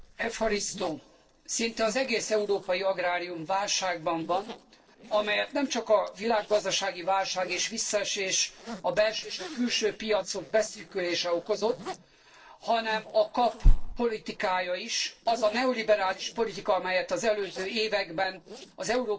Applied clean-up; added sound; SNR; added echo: neural separator model SepFormer DNS4.